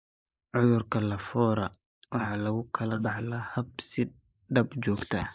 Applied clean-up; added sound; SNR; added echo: neural mask model Resemble Enhance denoiser.